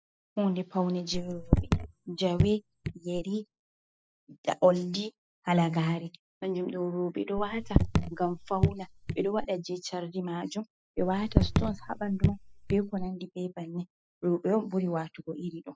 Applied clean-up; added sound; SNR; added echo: classical method spectral subtraction.